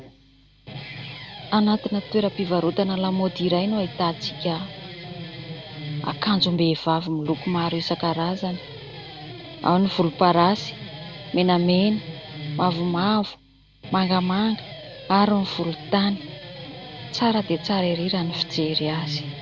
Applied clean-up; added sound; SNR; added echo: none; Guitar; 13 dB; none.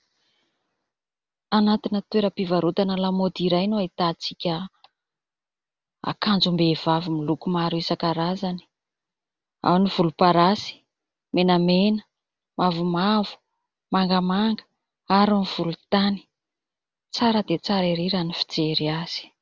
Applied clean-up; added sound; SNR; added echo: none; none; none; none.